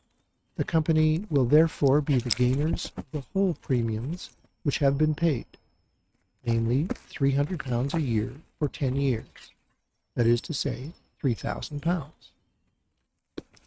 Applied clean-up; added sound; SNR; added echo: neural mask model RNNoise.